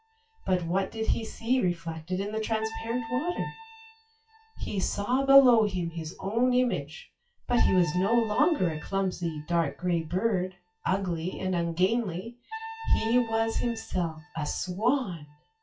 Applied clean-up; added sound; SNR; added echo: classical method WPE with log-MMSE.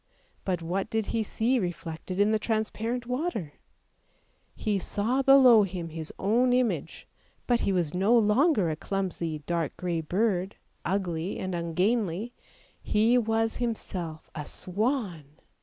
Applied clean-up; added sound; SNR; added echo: none; none; none; none.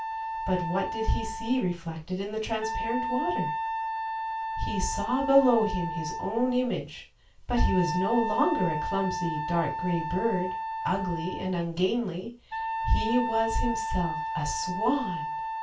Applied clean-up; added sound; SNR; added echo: none; Wind instrument, woodwind instrument; 4 dB; reverberation time 0.3 s.